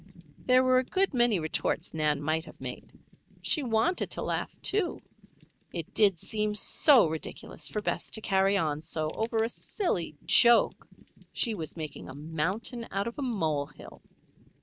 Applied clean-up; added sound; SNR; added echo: neural mask model RNNoise.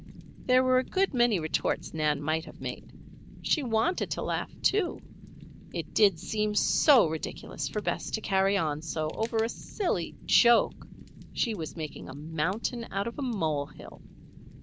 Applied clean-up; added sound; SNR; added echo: none; Fire; 16 dB; none.